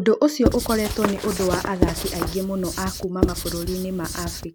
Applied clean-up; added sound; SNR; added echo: none; Walk, footsteps / Run + Writing; 2 dB; none.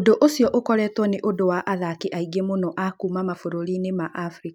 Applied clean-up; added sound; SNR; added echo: none; none; none; none.